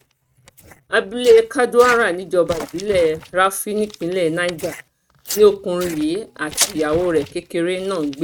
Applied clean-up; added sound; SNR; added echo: neural mask model RNNoise.